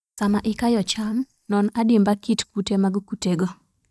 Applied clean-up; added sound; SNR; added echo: neural mask model DeepFilterNet 3.